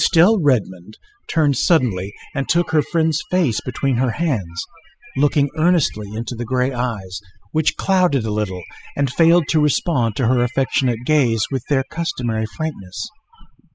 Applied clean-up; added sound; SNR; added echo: classical method spectral subtraction.